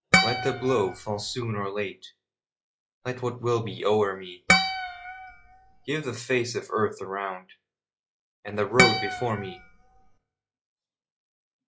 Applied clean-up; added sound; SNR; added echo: classical method log-MMSE.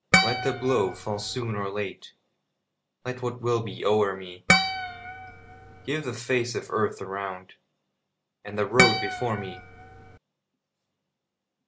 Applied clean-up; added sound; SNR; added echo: none; Harp; -4 dB; none.